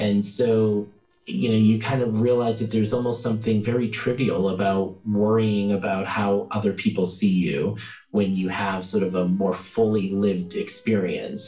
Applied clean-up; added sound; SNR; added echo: neural separator model SepFormer DNS4.